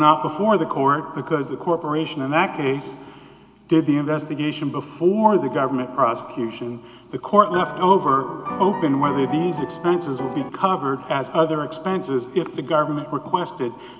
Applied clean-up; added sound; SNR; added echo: none; Piano; 9 dB; none.